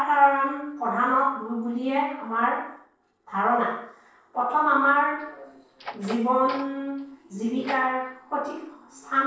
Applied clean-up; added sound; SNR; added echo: neural separator model SepFormer DNS4.